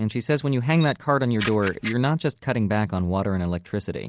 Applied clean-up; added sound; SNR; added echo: none; Camera; 13 dB; none.